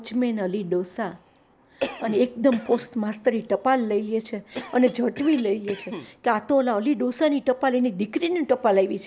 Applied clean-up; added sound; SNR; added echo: none; Cough; 17 dB; none.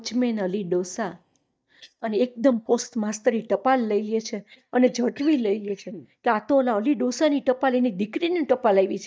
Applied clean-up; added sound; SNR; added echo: neural mask model DeepFilterNet 3.